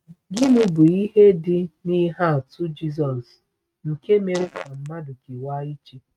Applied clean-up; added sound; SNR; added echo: neural mask model RNNoise.